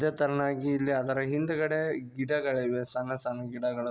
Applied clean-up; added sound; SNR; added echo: none; none; none; none.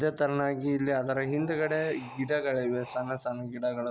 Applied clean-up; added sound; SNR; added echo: none; Wind; 19 dB; none.